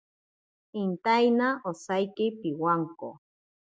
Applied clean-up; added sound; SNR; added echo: none; none; none; none.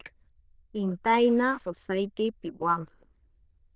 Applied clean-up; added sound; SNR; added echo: neural diffusion model UNIVERSE++.